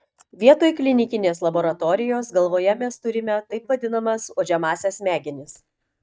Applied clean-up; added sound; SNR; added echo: neural mask model DeepFilterNet 3.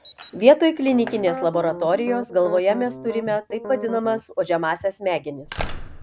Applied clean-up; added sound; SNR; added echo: none; Slam + Piano; 12 dB; none.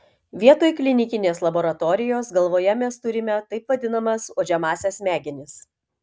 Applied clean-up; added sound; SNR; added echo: none; none; none; none.